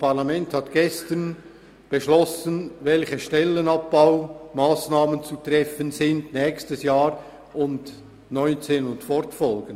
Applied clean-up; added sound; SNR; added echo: none; none; none; none.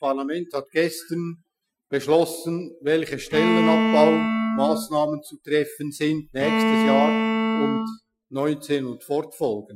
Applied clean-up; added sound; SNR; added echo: classical method Wiener filter.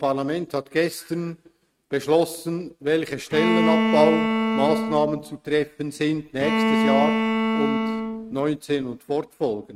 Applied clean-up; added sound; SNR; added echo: neural mask model RNNoise.